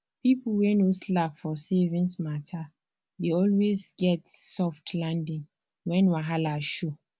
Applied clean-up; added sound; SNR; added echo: none; none; none; none.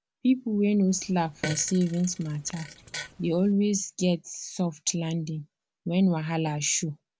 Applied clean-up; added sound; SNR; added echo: none; Fart; 13 dB; none.